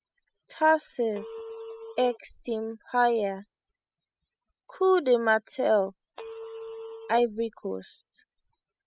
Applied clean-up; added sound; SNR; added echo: classical method spectral subtraction.